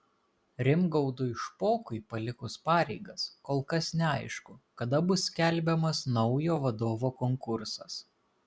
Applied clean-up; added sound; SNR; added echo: none; none; none; none.